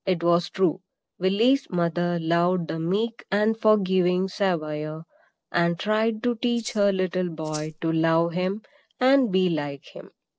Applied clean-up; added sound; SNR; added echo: neural separator model SepFormer DNS4.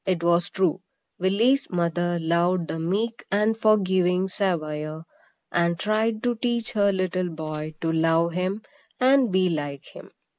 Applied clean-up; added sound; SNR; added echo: none; Rattle (instrument); 16 dB; none.